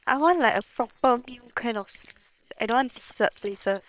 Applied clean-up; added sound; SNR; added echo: neural separator model SepFormer WHAM!.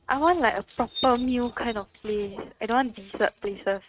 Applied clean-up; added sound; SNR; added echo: neural mask model RNNoise.